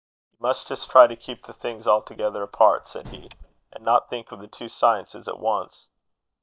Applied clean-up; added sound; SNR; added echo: neural mask model DeepFilterNet 3.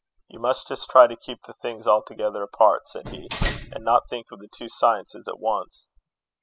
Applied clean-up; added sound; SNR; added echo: classical method spectral subtraction.